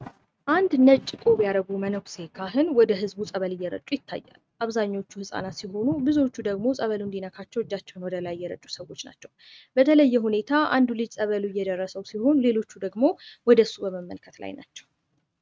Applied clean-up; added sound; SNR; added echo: neural mask model RNNoise.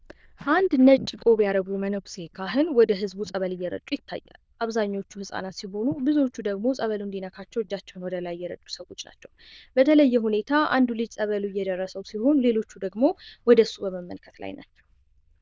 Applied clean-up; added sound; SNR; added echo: neural diffusion model UNIVERSE++.